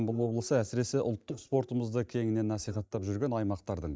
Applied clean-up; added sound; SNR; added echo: neural mask model DeepFilterNet 3.